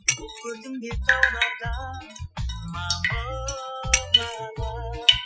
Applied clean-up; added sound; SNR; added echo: classical method Wiener filter.